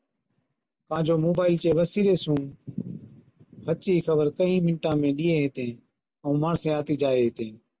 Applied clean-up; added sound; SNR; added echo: none; none; none; none.